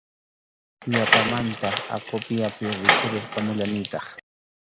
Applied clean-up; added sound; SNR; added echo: none; Door; -2 dB; none.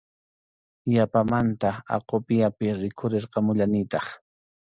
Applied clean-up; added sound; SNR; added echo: none; none; none; none.